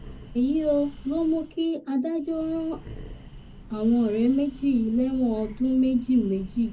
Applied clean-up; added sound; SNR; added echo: none; Breathing; 17 dB; reverberation time 0.4 s.